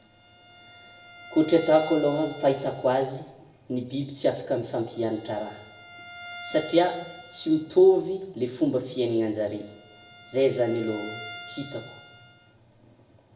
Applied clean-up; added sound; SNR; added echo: none; Bowed string instrument; 19 dB; reverberation time 0.8 s.